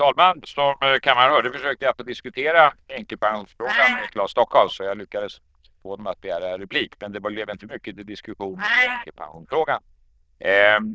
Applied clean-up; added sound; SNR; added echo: neural diffusion model UNIVERSE++.